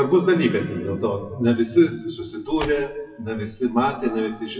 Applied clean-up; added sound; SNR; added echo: classical method WPE with log-MMSE.